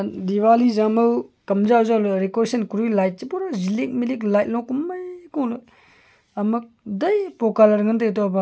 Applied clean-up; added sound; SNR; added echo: none; none; none; none.